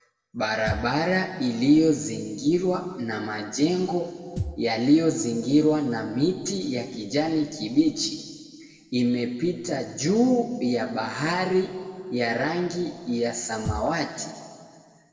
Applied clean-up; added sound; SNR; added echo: none; Thump, thud; 10 dB; reverberation time 1.8 s.